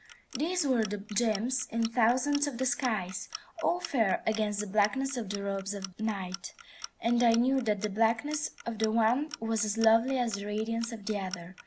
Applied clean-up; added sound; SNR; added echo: none; Clock; 17 dB; none.